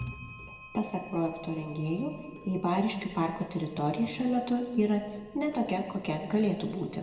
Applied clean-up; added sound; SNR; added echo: none; Clock; 17 dB; reverberation time 1.4 s.